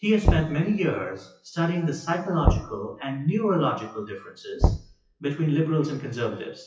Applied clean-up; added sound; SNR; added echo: classical method WPE with log-MMSE.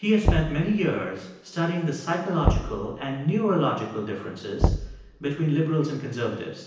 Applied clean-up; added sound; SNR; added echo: none; Knock; 4 dB; reverberation time 0.9 s.